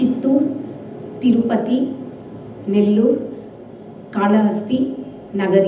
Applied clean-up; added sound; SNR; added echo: none; none; none; reverberation time 0.8 s.